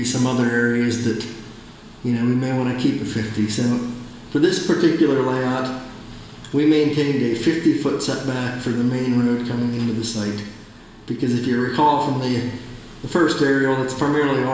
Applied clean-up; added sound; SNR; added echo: none; none; none; reverberation time 1.3 s.